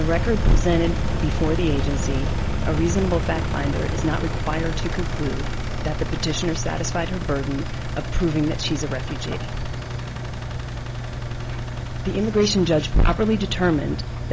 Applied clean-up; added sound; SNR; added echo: none; Engine; 1 dB; none.